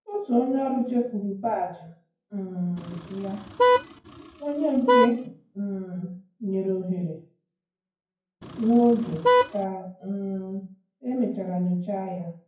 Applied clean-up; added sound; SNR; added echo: classical method WPE with log-MMSE.